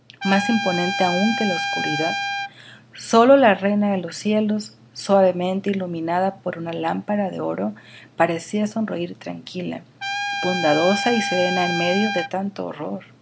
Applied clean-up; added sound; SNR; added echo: none; Trumpet; 4 dB; none.